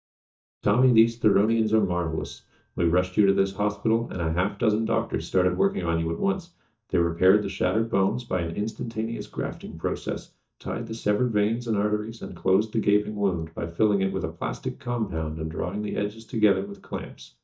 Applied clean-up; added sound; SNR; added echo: neural mask model DeepFilterNet 3.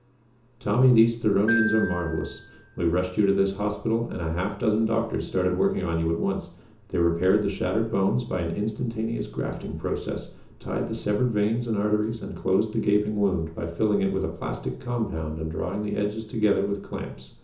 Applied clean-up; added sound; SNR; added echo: none; Glockenspiel; 11 dB; reverberation time 0.6 s.